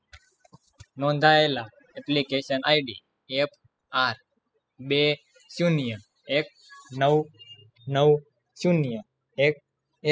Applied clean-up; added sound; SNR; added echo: classical method spectral subtraction.